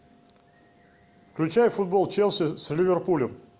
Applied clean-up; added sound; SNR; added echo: none; none; none; none.